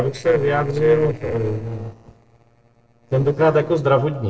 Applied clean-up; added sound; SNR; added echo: neural separator model SepFormer DNS4.